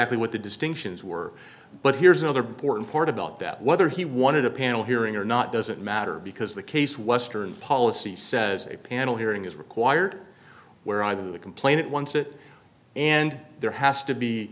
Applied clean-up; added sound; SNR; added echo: none; none; none; none.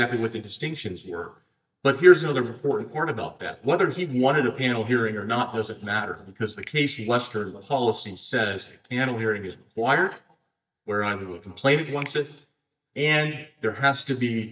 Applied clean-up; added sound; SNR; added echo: neural mask model DeepFilterNet 3.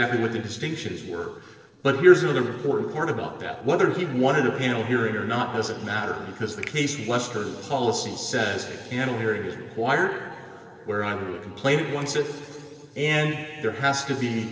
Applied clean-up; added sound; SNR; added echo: neural separator model SepFormer DNS4.